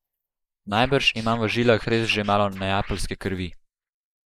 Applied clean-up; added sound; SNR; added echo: neural mask model Resemble Enhance denoiser.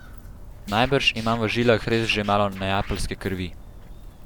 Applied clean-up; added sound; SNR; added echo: none; Scratching (performance technique) + Walk, footsteps; 15 dB; none.